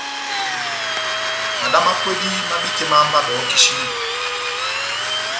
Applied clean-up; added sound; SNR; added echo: none; Drill; 0 dB; none.